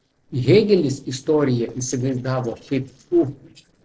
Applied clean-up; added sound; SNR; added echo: neural separator model SepFormer DNS4.